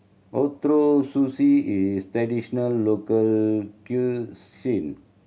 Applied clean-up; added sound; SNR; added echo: none; none; none; none.